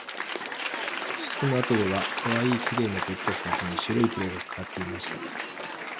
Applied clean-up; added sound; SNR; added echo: none; Applause / Crowd; 2 dB; none.